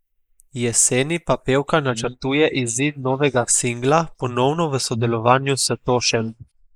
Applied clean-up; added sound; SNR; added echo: neural mask model Resemble Enhance denoiser.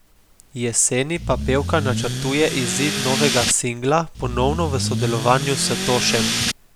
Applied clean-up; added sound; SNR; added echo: none; Accelerating, revving, vroom / Car; 2 dB; none.